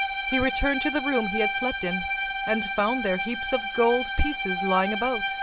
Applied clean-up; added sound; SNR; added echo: none; Bowed string instrument; 2 dB; none.